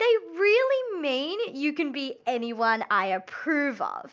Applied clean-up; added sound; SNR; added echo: none; none; none; none.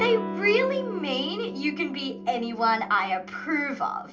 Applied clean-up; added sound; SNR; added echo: none; Electric guitar / Strum; 9 dB; reverberation time 0.2 s.